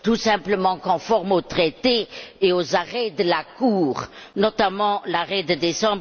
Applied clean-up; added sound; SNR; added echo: none; none; none; none.